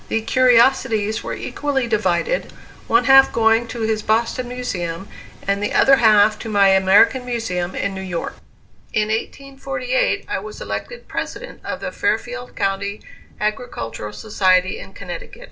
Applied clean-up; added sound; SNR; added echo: none; Thunder; 16 dB; reverberation time 0.2 s.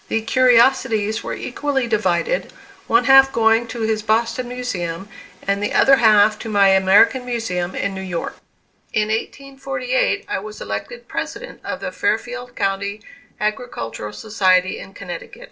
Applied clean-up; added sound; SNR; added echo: neural separator model SepFormer DNS4.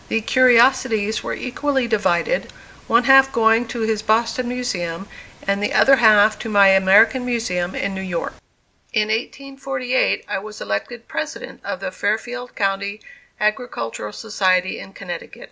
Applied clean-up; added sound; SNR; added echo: none; none; none; none.